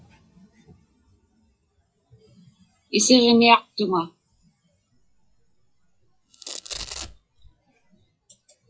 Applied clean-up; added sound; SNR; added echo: classical method log-MMSE.